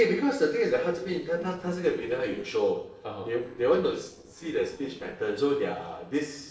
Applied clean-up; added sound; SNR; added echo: neural separator model SepFormer DNS4.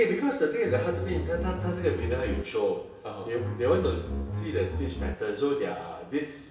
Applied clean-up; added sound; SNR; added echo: none; Bowed string instrument; 3 dB; reverberation time 1.1 s.